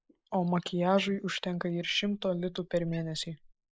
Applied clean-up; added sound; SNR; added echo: neural mask model Resemble Enhance denoiser.